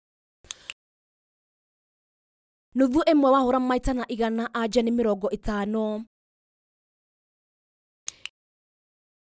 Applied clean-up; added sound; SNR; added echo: none; none; none; none.